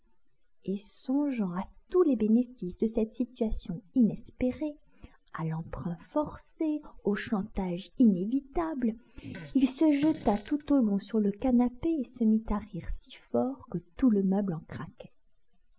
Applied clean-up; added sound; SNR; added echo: none; Fart; 18 dB; none.